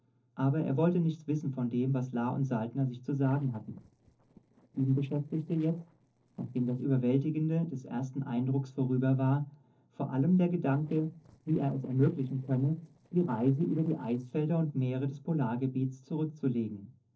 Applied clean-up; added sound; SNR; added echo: neural separator model SepFormer DNS4.